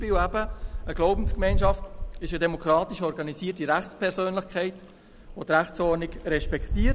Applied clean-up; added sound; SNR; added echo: none; Wind; 3 dB; none.